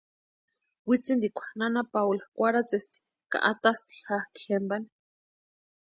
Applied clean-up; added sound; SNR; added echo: none; none; none; none.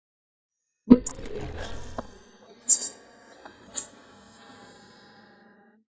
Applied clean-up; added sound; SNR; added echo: neural mask model DeepFilterNet 3.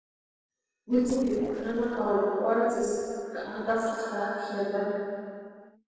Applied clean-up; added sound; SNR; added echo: neural separator model SepFormer DNS4.